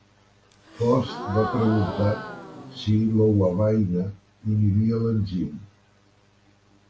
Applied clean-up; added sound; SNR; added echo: none; Gasp; 11 dB; none.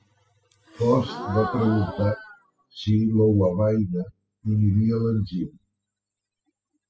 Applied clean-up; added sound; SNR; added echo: classical method spectral subtraction.